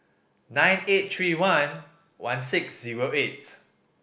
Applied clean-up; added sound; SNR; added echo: none; none; none; none.